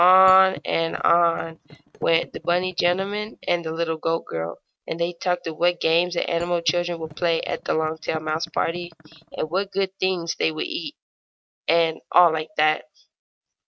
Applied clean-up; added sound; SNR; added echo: neural mask model RNNoise.